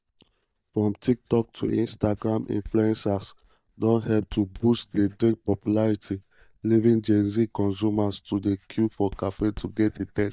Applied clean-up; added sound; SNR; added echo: neural mask model DeepFilterNet 3.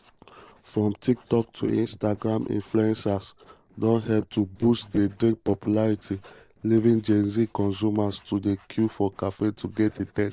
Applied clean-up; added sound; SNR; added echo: neural separator model SepFormer DNS4.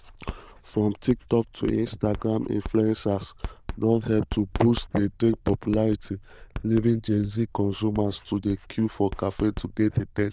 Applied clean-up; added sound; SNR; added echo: neural diffusion model UNIVERSE++.